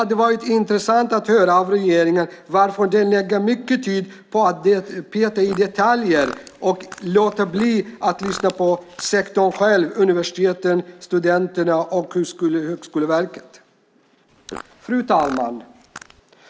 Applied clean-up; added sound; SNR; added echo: none; Fart; 18 dB; none.